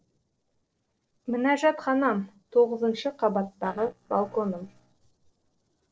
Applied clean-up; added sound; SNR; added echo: neural separator model SepFormer DNS4.